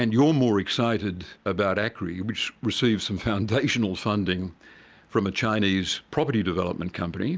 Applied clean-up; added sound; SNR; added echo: none; none; none; none.